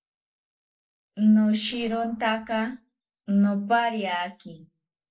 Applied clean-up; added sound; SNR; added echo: neural separator model SepFormer DNS4.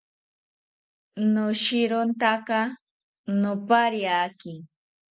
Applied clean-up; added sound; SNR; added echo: none; none; none; none.